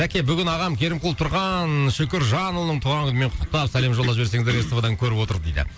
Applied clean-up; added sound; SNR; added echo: none; none; none; none.